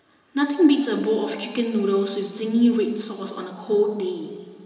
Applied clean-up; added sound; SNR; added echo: none; none; none; reverberation time 2.5 s.